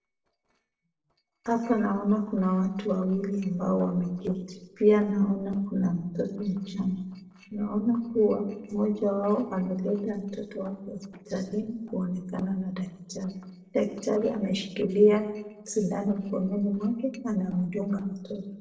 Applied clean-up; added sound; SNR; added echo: neural separator model SepFormer DNS4.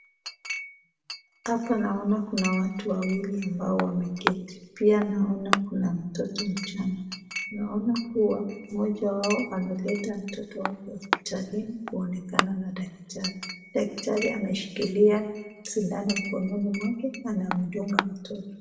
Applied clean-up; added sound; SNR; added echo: none; Chink, clink; 8 dB; reverberation time 1.0 s.